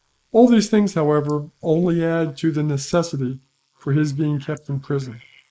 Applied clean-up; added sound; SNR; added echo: neural mask model Resemble Enhance denoiser.